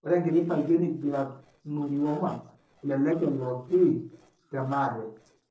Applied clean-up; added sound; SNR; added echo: neural separator model SepFormer DNS4.